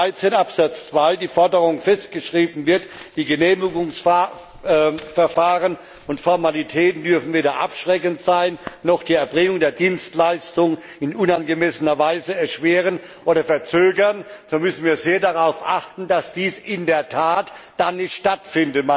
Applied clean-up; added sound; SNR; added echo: none; none; none; none.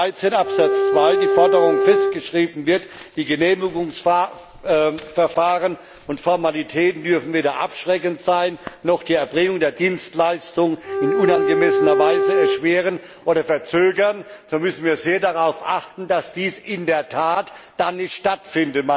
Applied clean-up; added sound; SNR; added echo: none; Bowed string instrument; -2 dB; none.